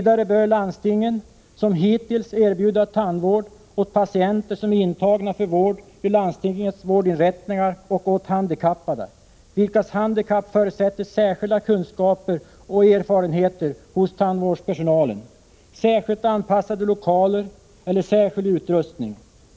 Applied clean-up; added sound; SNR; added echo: none; none; none; none.